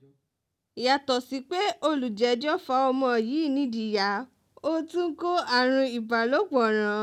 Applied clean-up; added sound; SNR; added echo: none; none; none; none.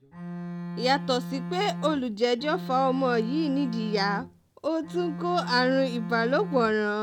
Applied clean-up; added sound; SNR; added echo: none; Bowed string instrument; 8 dB; none.